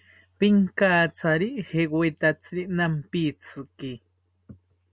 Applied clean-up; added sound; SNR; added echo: none; none; none; none.